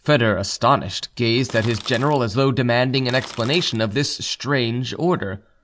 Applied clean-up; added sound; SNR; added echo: none; Crackle; 17 dB; none.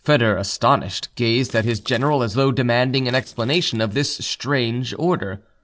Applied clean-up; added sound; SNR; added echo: neural separator model SepFormer DNS4.